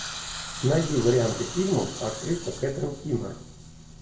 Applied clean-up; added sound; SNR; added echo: none; Hiss; 11 dB; reverberation time 0.3 s.